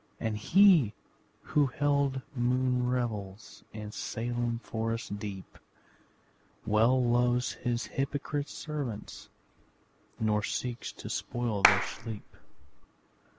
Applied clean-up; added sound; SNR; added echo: none; Clapping; 0 dB; none.